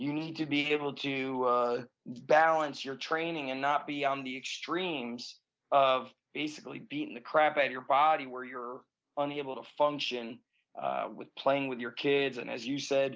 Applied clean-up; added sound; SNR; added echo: none; none; none; none.